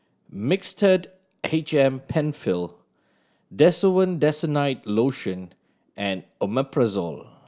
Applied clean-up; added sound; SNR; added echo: none; none; none; none.